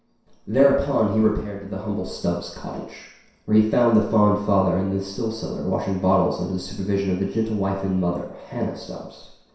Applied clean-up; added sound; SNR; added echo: none; none; none; reverberation time 0.7 s.